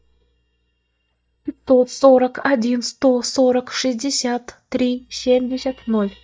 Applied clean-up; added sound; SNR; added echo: neural mask model DeepFilterNet 3.